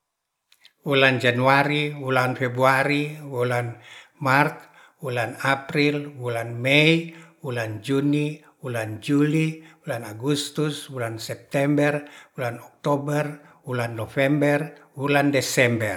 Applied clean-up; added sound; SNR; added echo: none; none; none; none.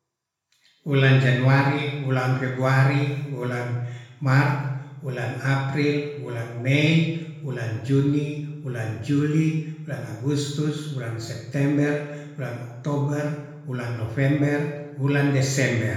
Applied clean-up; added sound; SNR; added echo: none; none; none; reverberation time 1.0 s.